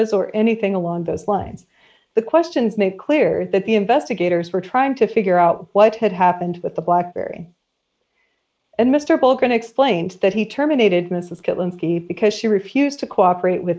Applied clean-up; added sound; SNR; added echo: neural mask model Resemble Enhance denoiser.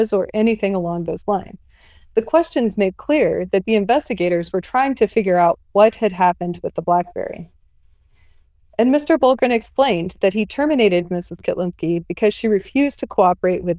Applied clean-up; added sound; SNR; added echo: neural diffusion model UNIVERSE++.